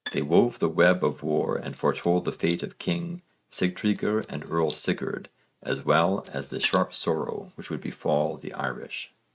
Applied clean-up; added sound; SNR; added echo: neural mask model RNNoise.